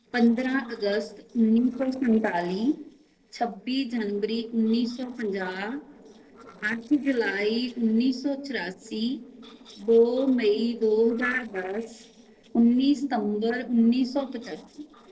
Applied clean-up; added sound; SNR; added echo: neural separator model SepFormer DNS4.